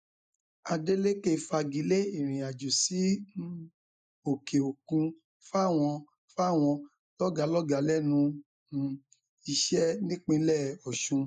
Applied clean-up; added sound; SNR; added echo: neural mask model Resemble Enhance denoiser.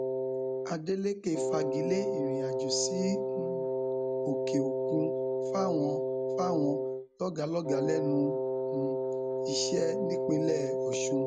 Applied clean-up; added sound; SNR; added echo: none; Wind instrument, woodwind instrument; -2 dB; none.